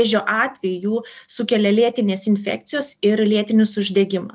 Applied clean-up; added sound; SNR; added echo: none; none; none; none.